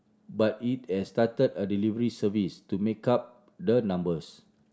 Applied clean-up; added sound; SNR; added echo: none; none; none; none.